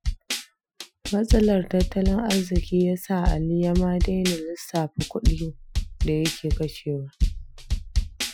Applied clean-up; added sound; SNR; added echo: classical method Wiener filter.